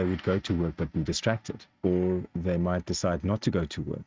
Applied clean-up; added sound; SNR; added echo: neural mask model RNNoise.